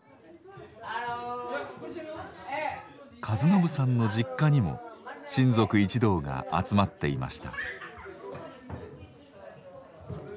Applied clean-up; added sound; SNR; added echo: none; none; none; none.